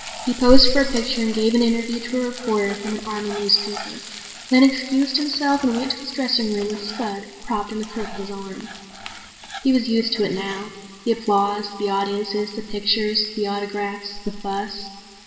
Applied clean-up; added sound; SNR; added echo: none; Frying (food); 16 dB; reverberation time 1.6 s.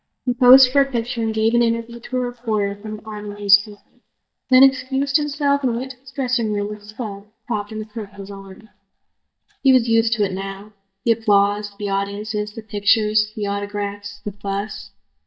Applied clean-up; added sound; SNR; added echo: neural mask model DeepFilterNet 3.